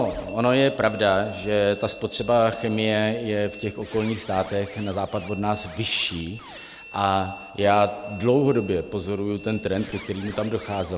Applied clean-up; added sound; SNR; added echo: none; Squeak; 17 dB; none.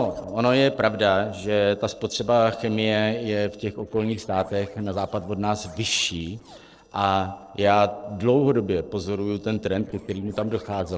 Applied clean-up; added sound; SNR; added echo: neural separator model SepFormer DNS4.